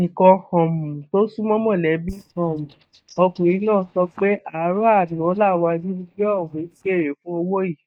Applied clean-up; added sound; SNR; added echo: neural mask model DeepFilterNet 3.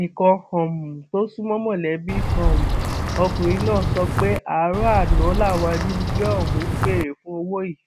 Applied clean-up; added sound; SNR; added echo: none; Bird vocalization, bird call, bird song; -2 dB; none.